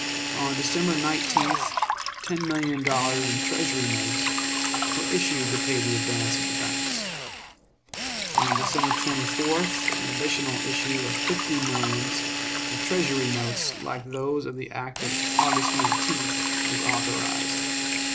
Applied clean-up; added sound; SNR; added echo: none; Drill + Liquid; -3 dB; none.